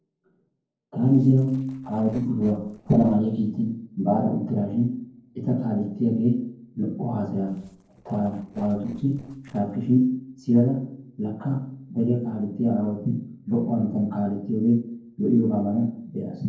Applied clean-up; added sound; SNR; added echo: neural separator model SepFormer DNS4.